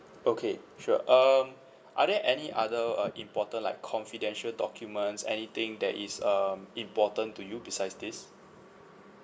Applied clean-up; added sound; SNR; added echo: none; none; none; reverberation time 1.0 s.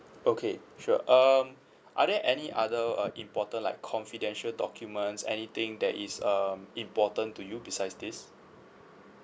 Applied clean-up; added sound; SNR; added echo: none; none; none; none.